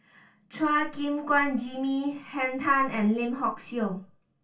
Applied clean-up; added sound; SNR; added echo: none; none; none; reverberation time 0.2 s.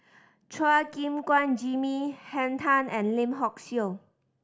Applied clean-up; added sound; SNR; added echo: none; none; none; none.